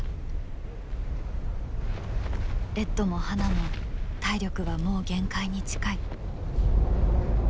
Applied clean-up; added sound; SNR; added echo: none; none; none; none.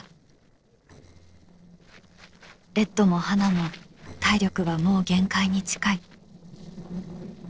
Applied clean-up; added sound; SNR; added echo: neural separator model SepFormer DNS4.